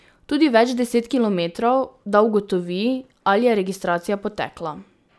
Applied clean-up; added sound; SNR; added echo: none; none; none; none.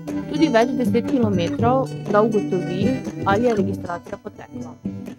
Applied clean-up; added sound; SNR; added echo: neural mask model RNNoise.